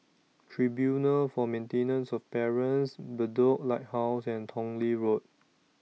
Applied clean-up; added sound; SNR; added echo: none; none; none; none.